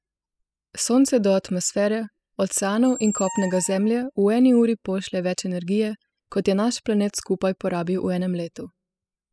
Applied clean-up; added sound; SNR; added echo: classical method spectral subtraction.